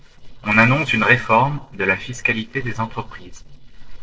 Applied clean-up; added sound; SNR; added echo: neural separator model SepFormer DNS4.